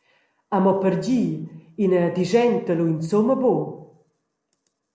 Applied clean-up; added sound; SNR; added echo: none; none; none; none.